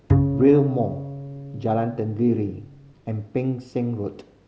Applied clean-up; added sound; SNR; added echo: none; Bowed string instrument; 3 dB; none.